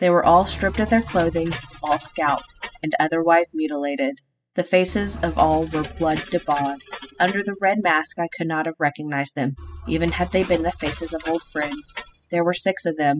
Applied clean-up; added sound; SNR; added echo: classical method spectral subtraction.